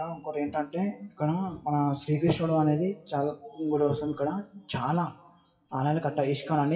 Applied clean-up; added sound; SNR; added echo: classical method WPE with log-MMSE.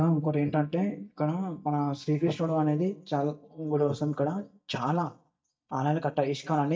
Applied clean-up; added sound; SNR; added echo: neural mask model DeepFilterNet 3.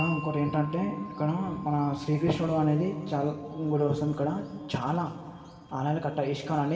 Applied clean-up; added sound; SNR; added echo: none; Wind chime; 17 dB; reverberation time 1.7 s.